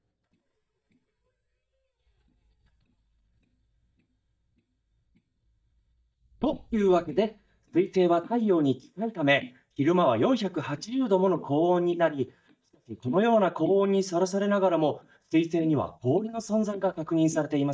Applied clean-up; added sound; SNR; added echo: neural mask model DeepFilterNet 3.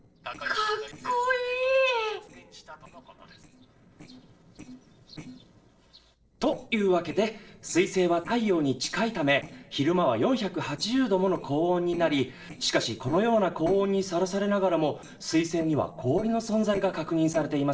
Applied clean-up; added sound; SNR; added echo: neural separator model SepFormer DNS4.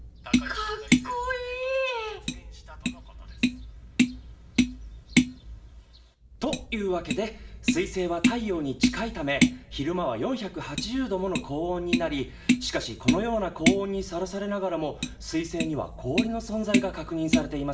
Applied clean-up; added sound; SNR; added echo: none; Tap; -1 dB; reverberation time 1.3 s.